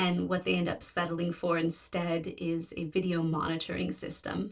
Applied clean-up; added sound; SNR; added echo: none; none; none; reverberation time 0.2 s.